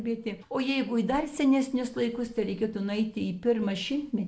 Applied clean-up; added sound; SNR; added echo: none; none; none; none.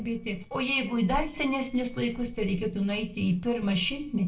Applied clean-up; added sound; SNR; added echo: neural separator model SepFormer DNS4.